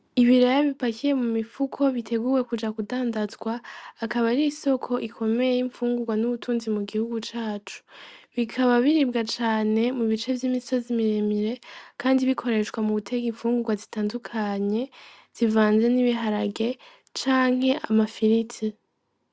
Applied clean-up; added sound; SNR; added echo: none; none; none; none.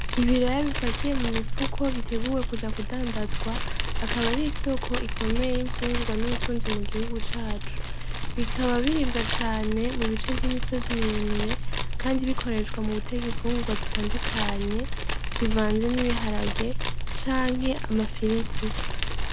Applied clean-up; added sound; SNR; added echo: none; Fire; -4 dB; none.